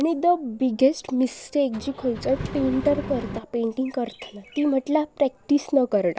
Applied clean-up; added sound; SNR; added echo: none; Engine; 10 dB; none.